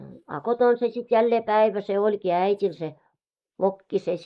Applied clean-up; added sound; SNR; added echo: neural mask model Resemble Enhance denoiser.